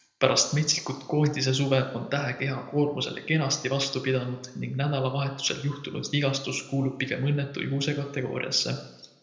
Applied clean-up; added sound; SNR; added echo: none; none; none; reverberation time 0.6 s.